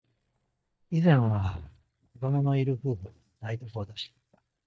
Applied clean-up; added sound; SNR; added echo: neural mask model DeepFilterNet 3.